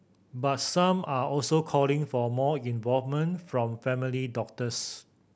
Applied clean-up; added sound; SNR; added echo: none; none; none; none.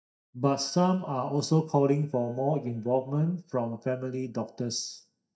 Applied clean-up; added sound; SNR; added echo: neural mask model DeepFilterNet 3.